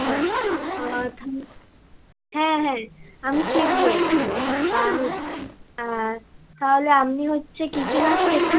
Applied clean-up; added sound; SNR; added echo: none; Zipper (clothing); 0 dB; none.